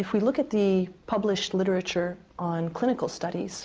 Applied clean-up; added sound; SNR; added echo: none; none; none; none.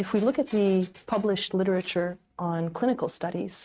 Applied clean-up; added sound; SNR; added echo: neural mask model RNNoise.